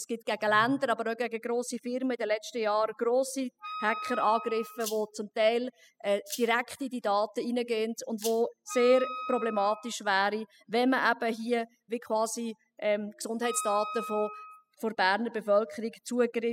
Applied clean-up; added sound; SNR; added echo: classical method spectral subtraction.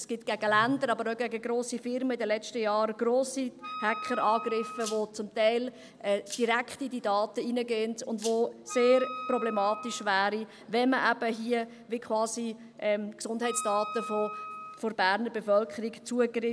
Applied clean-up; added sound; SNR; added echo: none; Wind instrument, woodwind instrument + Rattle (instrument); 11 dB; none.